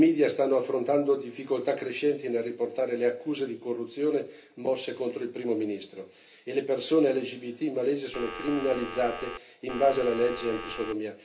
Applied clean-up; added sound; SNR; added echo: none; Telephone; 10 dB; reverberation time 0.3 s.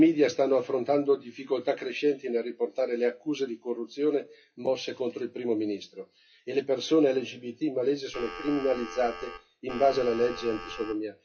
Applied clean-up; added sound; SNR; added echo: classical method WPE with log-MMSE.